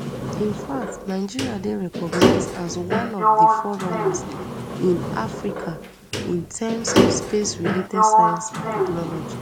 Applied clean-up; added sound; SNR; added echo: none; Sliding door; -5 dB; none.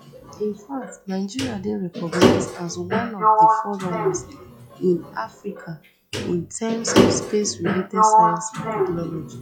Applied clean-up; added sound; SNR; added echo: classical method log-MMSE.